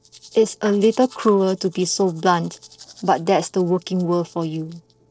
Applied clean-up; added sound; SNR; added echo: neural separator model SepFormer DNS4.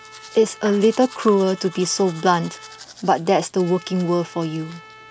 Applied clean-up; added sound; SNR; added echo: none; Domestic sounds, home sounds + Trumpet; 19 dB; none.